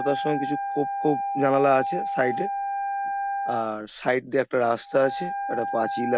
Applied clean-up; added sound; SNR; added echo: none; Wind instrument, woodwind instrument; 4 dB; none.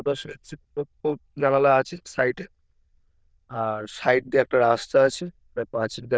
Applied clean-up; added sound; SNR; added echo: neural diffusion model UNIVERSE++.